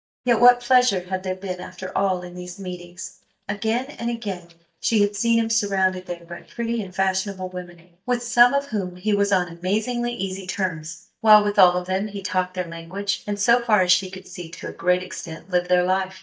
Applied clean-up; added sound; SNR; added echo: neural mask model DeepFilterNet 3.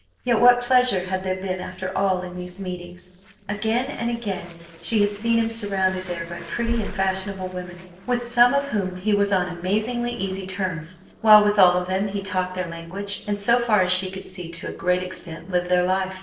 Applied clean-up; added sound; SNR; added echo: neural separator model SepFormer DNS4.